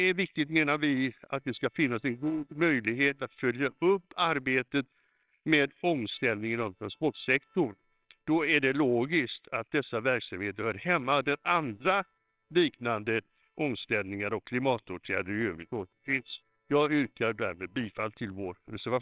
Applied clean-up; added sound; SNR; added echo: neural separator model SepFormer WHAMR!.